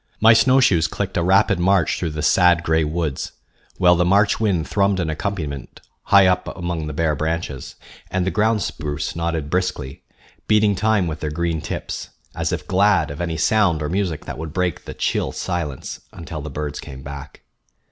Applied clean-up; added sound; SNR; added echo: none; none; none; none.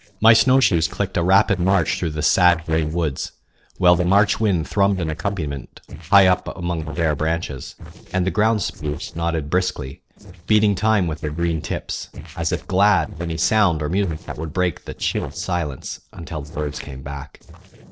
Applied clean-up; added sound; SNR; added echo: neural separator model SepFormer DNS4.